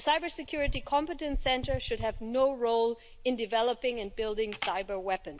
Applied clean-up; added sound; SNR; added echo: none; Camera; 10 dB; none.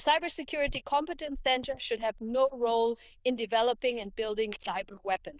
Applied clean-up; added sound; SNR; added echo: neural diffusion model UNIVERSE++.